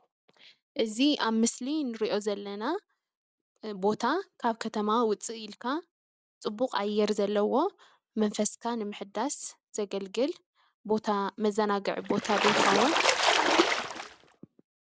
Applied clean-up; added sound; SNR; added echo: none; Splash, splatter; -4 dB; none.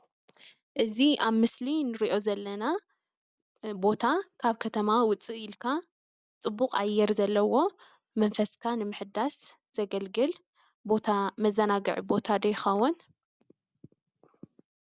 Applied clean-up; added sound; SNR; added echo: none; none; none; none.